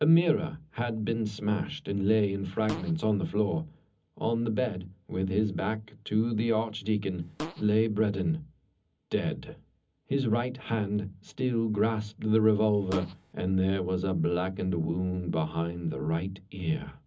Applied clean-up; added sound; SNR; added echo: none; Fart; 11 dB; reverberation time 0.4 s.